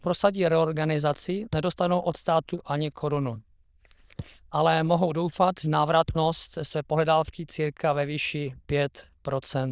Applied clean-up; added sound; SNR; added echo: neural diffusion model UNIVERSE++.